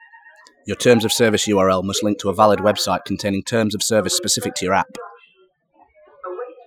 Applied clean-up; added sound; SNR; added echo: classical method Wiener filter.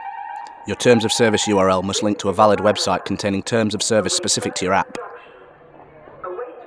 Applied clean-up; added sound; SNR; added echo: none; Alarm; 13 dB; none.